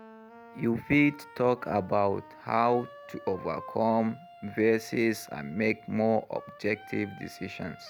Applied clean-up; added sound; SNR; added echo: none; Wind instrument, woodwind instrument; 20 dB; none.